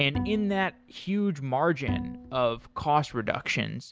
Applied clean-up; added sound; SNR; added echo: none; Bowed string instrument; 8 dB; none.